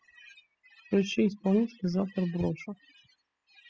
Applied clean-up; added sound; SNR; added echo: classical method spectral subtraction.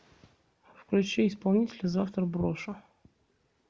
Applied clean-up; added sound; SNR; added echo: none; none; none; none.